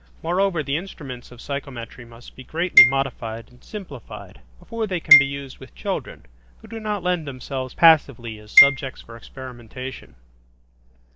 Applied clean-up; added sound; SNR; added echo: none; Marimba, xylophone; -3 dB; none.